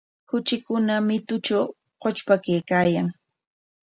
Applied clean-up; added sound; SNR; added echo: none; none; none; none.